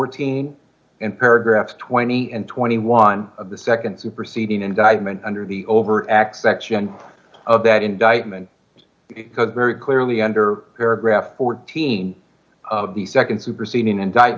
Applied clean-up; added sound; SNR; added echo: none; none; none; none.